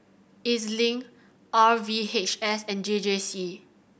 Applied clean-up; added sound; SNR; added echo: none; none; none; none.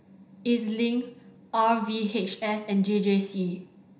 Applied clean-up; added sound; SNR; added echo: none; none; none; reverberation time 0.5 s.